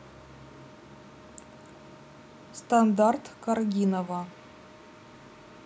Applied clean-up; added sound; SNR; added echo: none; none; none; none.